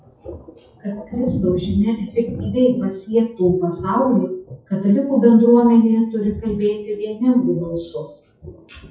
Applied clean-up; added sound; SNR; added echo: classical method WPE with log-MMSE.